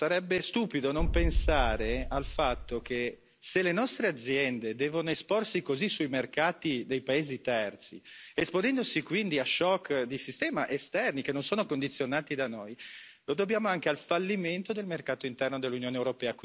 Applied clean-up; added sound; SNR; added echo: none; Boom; 0 dB; none.